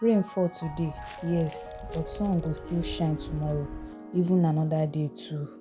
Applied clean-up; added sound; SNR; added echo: none; Piano + Walk, footsteps; 12 dB; none.